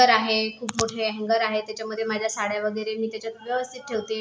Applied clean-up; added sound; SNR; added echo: none; none; none; none.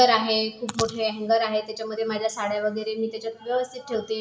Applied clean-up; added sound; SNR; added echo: none; none; none; reverberation time 0.5 s.